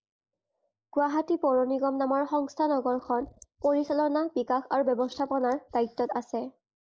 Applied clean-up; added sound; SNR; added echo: neural mask model Resemble Enhance denoiser.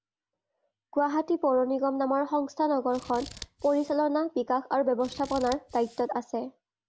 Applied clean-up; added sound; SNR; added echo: none; Scissors; 18 dB; none.